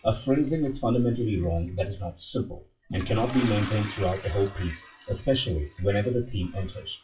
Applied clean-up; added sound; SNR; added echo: classical method WPE with log-MMSE.